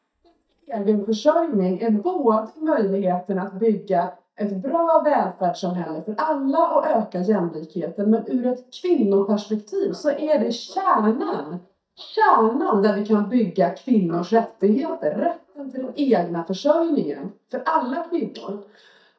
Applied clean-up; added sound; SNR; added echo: neural mask model DeepFilterNet 3.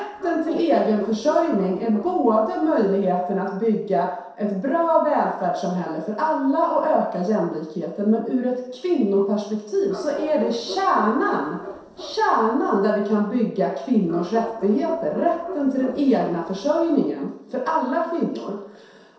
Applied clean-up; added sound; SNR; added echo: neural separator model SepFormer DNS4.